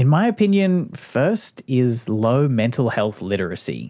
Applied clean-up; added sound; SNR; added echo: none; none; none; none.